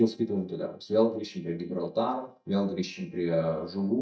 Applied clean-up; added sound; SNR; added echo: neural mask model DeepFilterNet 3.